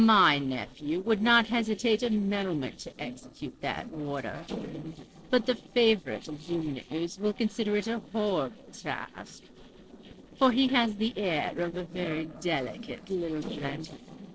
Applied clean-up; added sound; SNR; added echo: neural separator model SepFormer DNS4.